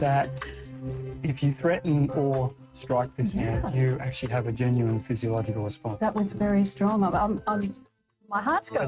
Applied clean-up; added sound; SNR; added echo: neural mask model RNNoise.